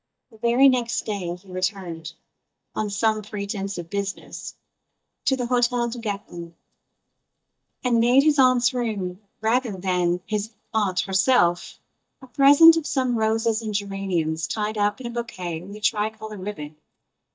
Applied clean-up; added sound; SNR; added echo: neural mask model DeepFilterNet 3.